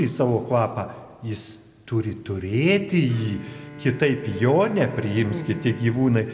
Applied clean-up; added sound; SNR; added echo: none; Bowed string instrument; 19 dB; none.